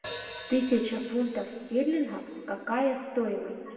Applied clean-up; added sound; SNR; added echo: none; Hi-hat; 12 dB; reverberation time 1.9 s.